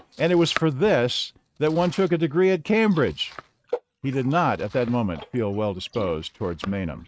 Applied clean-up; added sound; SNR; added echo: neural mask model RNNoise.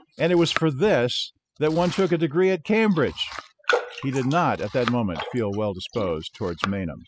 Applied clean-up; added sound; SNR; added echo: classical method spectral subtraction.